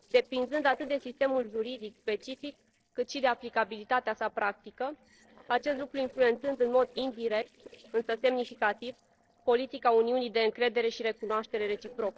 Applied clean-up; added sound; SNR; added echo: neural separator model SepFormer DNS4.